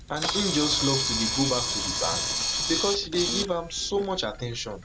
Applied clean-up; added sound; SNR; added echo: none; Camera; 0 dB; none.